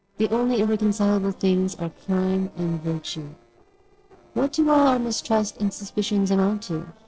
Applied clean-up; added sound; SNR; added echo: neural separator model SepFormer DNS4.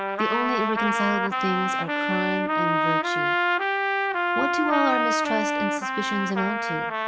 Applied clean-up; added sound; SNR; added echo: none; Trumpet; -5 dB; none.